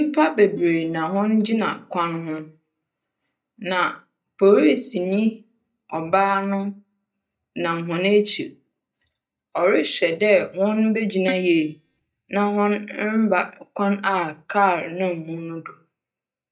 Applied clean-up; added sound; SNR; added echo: neural mask model DeepFilterNet 3.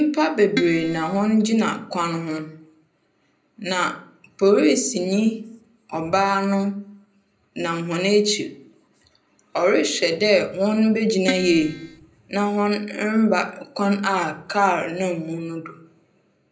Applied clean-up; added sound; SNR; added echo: none; Keyboard (musical); 7 dB; reverberation time 0.4 s.